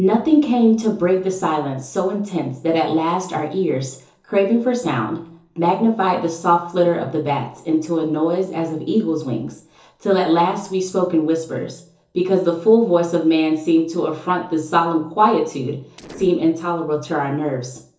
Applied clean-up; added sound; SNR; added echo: neural separator model SepFormer DNS4.